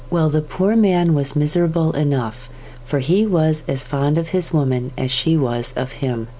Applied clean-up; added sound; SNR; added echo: none; none; none; none.